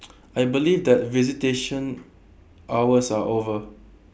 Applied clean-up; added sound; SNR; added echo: none; none; none; none.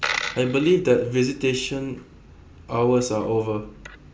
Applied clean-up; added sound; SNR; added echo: none; Coin (dropping); 12 dB; reverberation time 0.4 s.